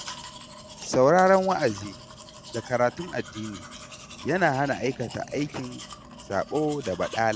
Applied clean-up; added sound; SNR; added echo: none; Domestic sounds, home sounds; 16 dB; none.